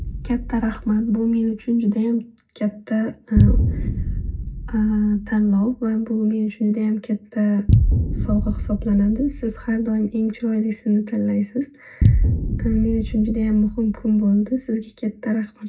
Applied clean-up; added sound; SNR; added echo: none; Boom; 3 dB; reverberation time 0.4 s.